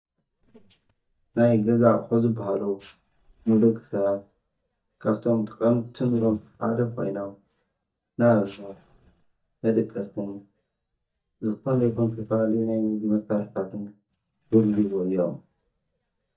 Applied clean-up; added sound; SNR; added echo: neural mask model DeepFilterNet 3.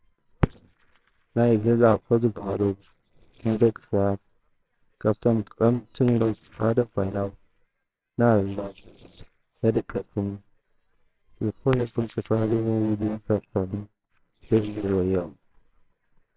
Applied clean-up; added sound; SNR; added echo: neural separator model SepFormer WHAMR!.